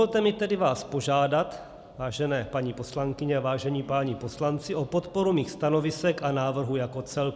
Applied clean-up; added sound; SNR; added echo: none; none; none; none.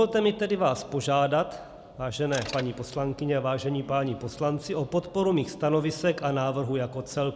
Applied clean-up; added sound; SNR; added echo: none; Mechanisms; 17 dB; none.